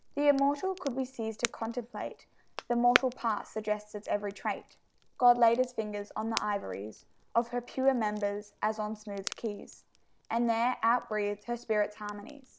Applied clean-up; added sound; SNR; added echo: none; Crackle; 12 dB; none.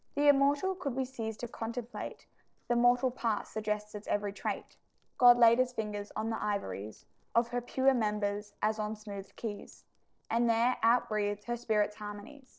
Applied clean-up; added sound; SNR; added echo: neural separator model SepFormer DNS4.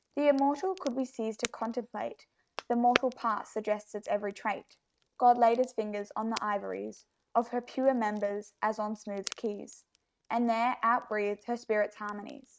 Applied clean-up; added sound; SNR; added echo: neural mask model RNNoise.